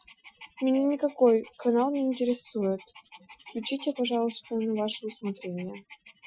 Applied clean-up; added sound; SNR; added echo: classical method Wiener filter.